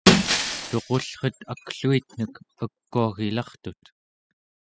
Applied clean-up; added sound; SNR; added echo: classical method spectral subtraction.